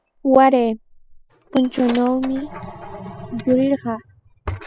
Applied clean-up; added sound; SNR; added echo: classical method spectral subtraction.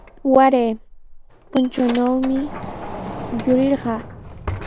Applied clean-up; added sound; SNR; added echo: none; Sliding door; 12 dB; none.